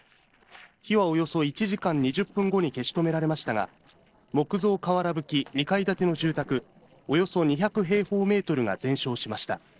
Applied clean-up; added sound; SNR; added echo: neural separator model SepFormer DNS4.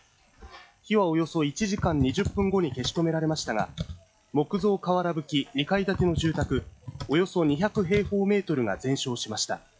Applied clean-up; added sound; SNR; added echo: classical method log-MMSE.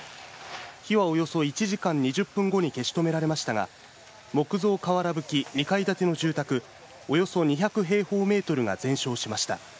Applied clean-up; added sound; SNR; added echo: none; none; none; none.